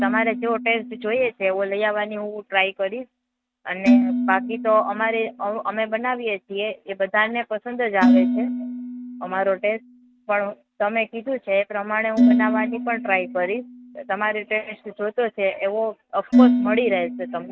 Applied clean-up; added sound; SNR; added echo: neural mask model RNNoise.